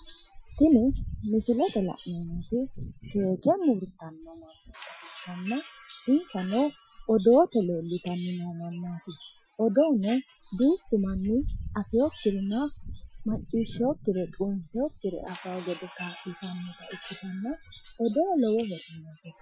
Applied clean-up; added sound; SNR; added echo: classical method Wiener filter.